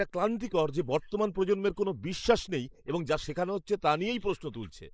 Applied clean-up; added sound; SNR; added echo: neural mask model Resemble Enhance denoiser.